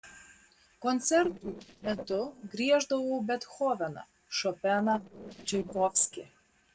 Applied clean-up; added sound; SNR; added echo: neural separator model SepFormer DNS4.